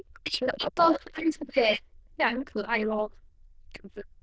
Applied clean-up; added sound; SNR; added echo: neural diffusion model UNIVERSE++.